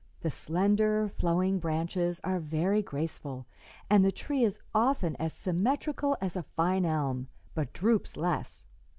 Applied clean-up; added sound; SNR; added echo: neural mask model Resemble Enhance denoiser.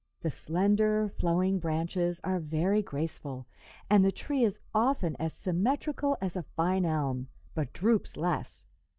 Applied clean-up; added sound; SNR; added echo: neural mask model DeepFilterNet 3.